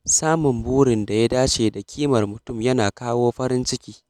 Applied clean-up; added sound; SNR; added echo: none; none; none; none.